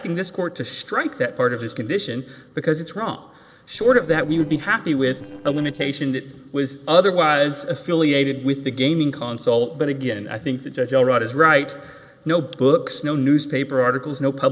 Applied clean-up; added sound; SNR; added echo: neural separator model SepFormer DNS4.